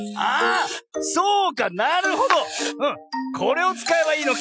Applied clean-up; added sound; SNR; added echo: classical method Wiener filter.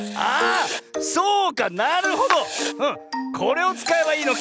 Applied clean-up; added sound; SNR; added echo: none; Clapping + Writing; 12 dB; none.